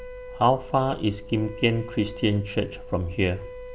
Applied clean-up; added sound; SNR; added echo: none; Wind instrument, woodwind instrument; 16 dB; none.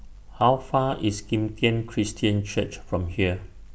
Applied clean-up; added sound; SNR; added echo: none; none; none; none.